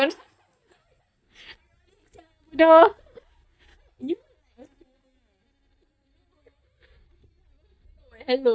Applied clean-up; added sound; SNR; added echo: neural mask model DeepFilterNet 3.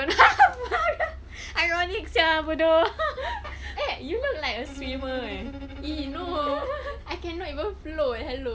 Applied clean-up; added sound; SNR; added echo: none; Bowed string instrument; 16 dB; none.